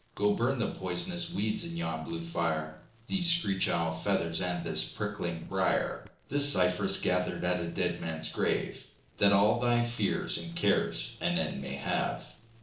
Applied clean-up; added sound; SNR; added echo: neural separator model SepFormer DNS4.